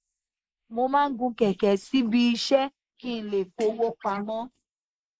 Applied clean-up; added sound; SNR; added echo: neural mask model Resemble Enhance denoiser.